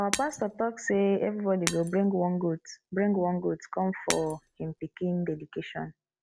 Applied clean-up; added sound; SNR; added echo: none; Shatter; 10 dB; none.